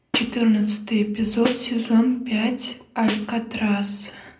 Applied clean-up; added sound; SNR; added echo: none; Snare drum; 13 dB; reverberation time 0.4 s.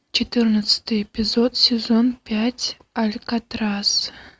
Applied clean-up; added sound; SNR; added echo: none; none; none; none.